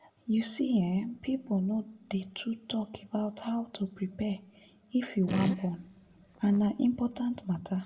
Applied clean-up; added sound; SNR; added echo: none; Fart; 8 dB; reverberation time 0.4 s.